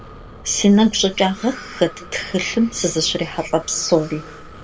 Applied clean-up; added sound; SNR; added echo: none; Breathing; 18 dB; reverberation time 1.0 s.